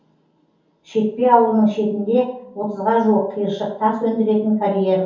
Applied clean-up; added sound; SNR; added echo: none; none; none; reverberation time 0.6 s.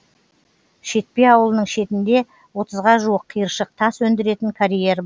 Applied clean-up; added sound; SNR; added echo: none; none; none; none.